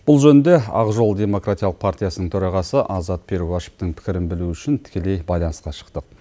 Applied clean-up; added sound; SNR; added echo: none; none; none; none.